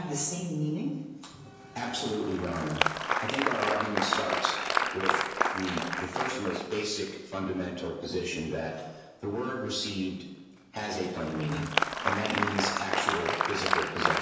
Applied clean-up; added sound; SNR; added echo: none; Applause; 0 dB; reverberation time 1.0 s.